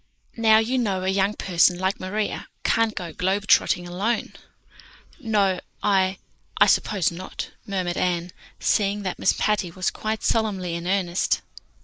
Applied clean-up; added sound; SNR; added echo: neural mask model Resemble Enhance denoiser.